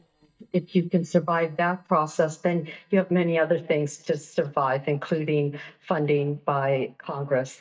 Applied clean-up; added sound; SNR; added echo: neural mask model DeepFilterNet 3.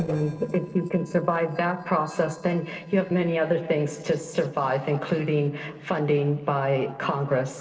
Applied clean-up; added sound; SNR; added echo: neural separator model SepFormer DNS4.